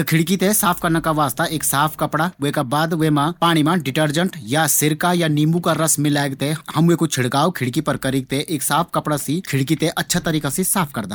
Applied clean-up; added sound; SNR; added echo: neural mask model DeepFilterNet 3.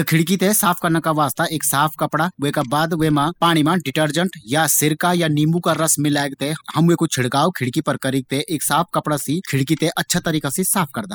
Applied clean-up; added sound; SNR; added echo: classical method spectral subtraction.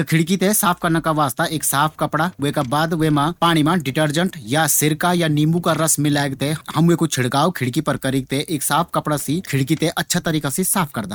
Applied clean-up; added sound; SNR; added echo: neural mask model RNNoise.